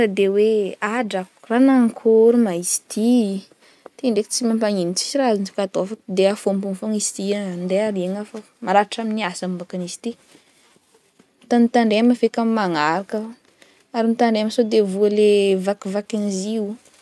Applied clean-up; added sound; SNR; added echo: none; none; none; none.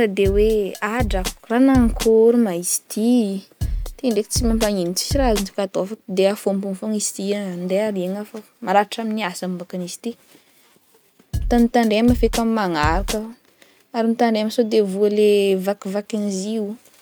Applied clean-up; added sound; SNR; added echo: none; Drum kit; 6 dB; none.